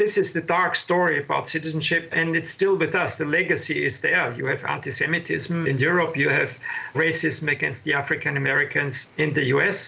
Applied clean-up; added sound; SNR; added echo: none; none; none; none.